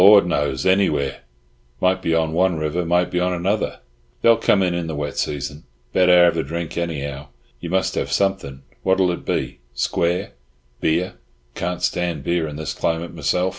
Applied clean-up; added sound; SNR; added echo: none; none; none; none.